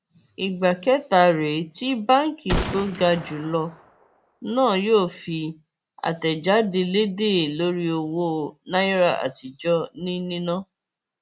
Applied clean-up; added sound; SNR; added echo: none; Gunshot, gunfire; 9 dB; none.